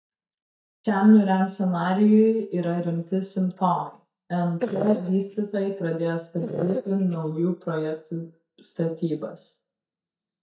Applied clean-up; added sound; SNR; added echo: neural mask model DeepFilterNet 3.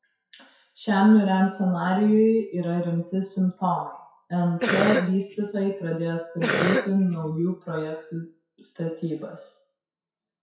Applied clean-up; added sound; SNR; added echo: classical method WPE with log-MMSE.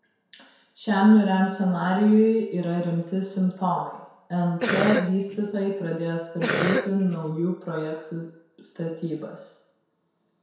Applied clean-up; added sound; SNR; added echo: none; Cough; 3 dB; reverberation time 0.7 s.